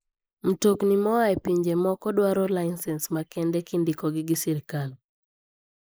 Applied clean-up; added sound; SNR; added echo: neural mask model Resemble Enhance denoiser.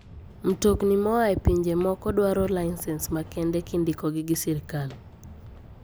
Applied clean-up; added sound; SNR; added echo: none; Walk, footsteps; 18 dB; none.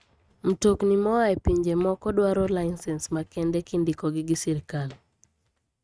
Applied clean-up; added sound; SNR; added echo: neural mask model RNNoise.